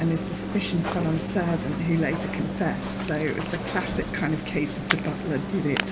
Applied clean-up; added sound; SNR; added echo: none; Alarm; 3 dB; none.